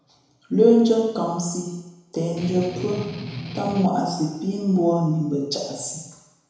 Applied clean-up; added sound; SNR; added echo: none; Strum; 10 dB; reverberation time 1.0 s.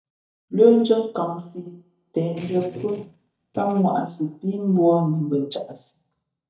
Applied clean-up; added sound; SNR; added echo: neural mask model DeepFilterNet 3.